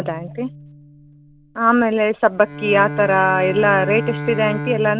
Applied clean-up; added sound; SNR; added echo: none; Bowed string instrument; 10 dB; none.